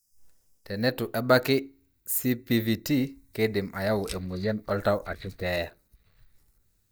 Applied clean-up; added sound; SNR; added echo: neural mask model DeepFilterNet 3.